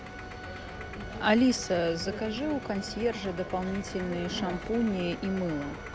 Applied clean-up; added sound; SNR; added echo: none; Organ + Idling; 13 dB; none.